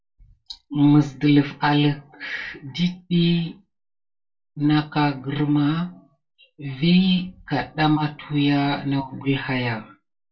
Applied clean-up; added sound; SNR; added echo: none; none; none; reverberation time 0.2 s.